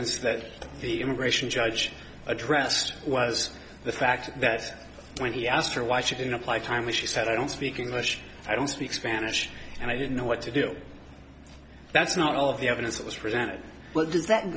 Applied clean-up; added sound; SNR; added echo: none; none; none; none.